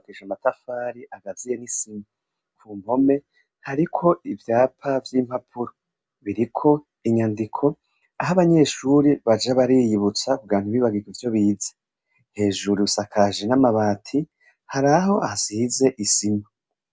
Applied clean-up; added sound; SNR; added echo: none; none; none; none.